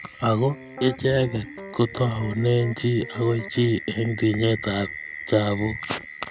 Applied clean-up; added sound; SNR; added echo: none; Piano; 16 dB; none.